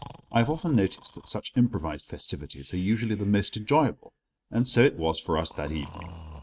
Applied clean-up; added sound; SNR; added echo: neural mask model RNNoise.